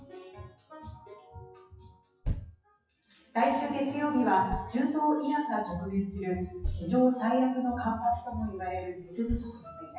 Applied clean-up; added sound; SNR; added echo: classical method WPE with log-MMSE.